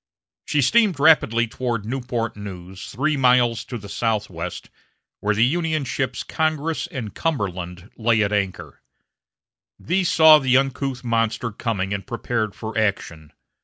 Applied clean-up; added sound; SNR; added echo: none; none; none; none.